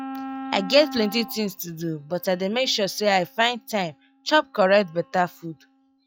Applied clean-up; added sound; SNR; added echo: classical method log-MMSE.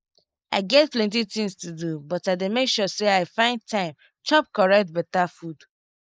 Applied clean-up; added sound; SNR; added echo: neural mask model Resemble Enhance denoiser.